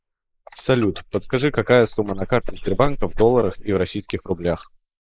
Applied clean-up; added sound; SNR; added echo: neural mask model Resemble Enhance denoiser.